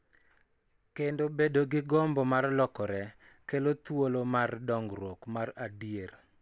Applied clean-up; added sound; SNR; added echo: none; none; none; none.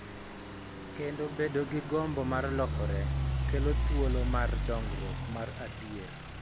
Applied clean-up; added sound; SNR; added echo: none; Idling / Truck; -3 dB; none.